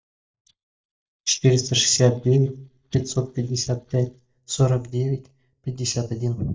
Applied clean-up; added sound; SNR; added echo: neural mask model DeepFilterNet 3.